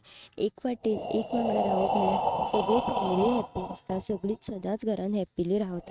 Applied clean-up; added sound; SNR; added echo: neural mask model RNNoise.